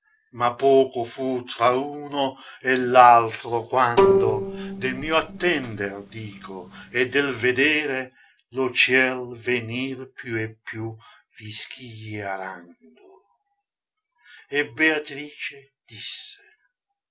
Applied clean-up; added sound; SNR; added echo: neural separator model SepFormer DNS4.